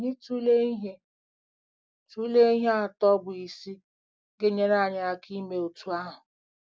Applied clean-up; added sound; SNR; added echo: none; none; none; none.